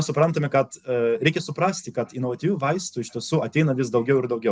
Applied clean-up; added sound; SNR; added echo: none; none; none; none.